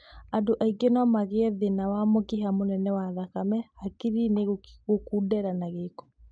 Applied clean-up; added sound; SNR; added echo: none; none; none; none.